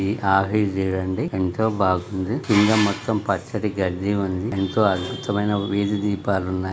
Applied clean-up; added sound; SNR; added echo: none; none; none; none.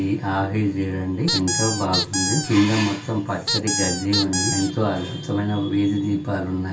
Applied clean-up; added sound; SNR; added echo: none; Squeak; 3 dB; reverberation time 0.2 s.